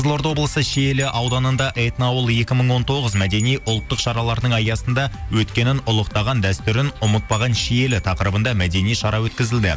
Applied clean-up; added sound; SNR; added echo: none; Glass / Bell; 19 dB; none.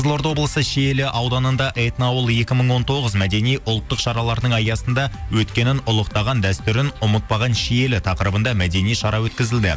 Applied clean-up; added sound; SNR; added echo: none; none; none; none.